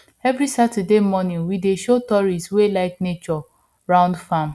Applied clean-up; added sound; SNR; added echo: none; none; none; none.